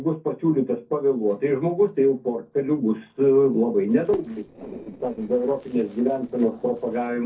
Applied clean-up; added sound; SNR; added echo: neural separator model SepFormer DNS4.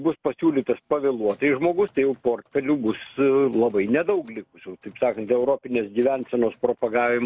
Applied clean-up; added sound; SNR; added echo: none; none; none; none.